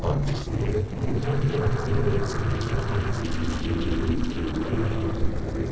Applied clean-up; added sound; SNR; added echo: neural separator model SepFormer DNS4.